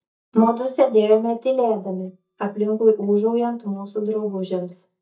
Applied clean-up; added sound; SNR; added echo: neural mask model DeepFilterNet 3.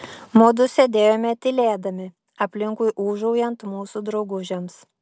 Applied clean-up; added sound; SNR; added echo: none; none; none; none.